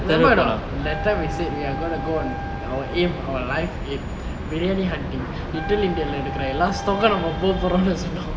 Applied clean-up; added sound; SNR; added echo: none; Wind instrument, woodwind instrument; 12 dB; none.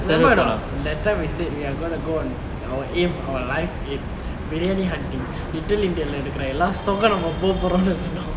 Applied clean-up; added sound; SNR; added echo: none; none; none; none.